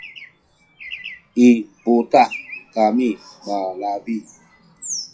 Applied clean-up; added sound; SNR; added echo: classical method WPE with log-MMSE.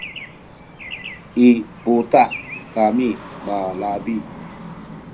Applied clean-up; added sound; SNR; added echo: none; Traffic noise, roadway noise / Bird; 13 dB; reverberation time 0.4 s.